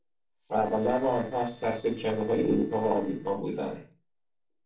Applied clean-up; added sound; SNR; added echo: neural separator model SepFormer DNS4.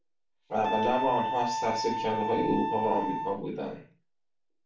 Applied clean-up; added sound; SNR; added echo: none; Wind instrument, woodwind instrument; 2 dB; reverberation time 0.4 s.